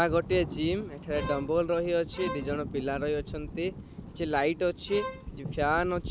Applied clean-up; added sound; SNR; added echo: none; Bowed string instrument + Thunder / Rain; 10 dB; none.